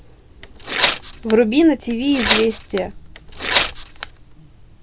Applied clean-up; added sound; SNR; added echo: none; Tearing; 3 dB; none.